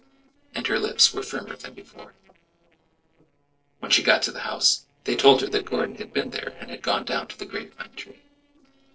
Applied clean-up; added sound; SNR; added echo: neural separator model SepFormer DNS4.